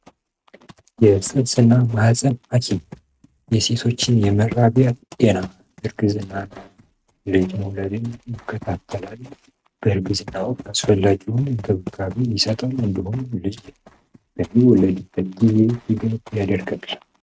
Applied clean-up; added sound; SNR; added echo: neural mask model RNNoise.